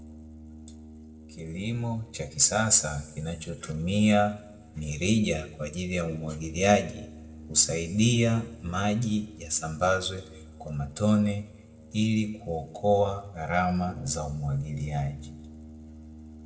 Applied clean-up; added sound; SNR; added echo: none; Brass instrument; 18 dB; reverberation time 0.6 s.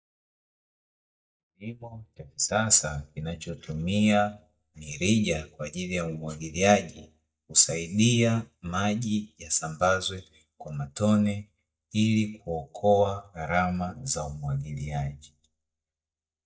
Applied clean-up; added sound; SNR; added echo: neural mask model DeepFilterNet 3.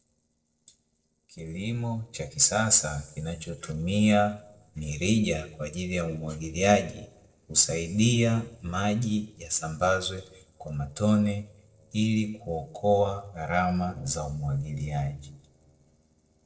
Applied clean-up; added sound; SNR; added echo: neural separator model SepFormer DNS4.